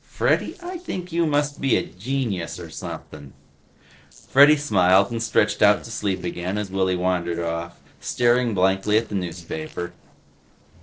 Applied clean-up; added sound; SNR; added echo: neural separator model SepFormer DNS4.